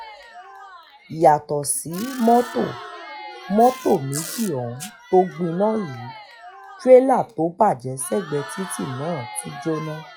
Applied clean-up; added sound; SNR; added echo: classical method log-MMSE.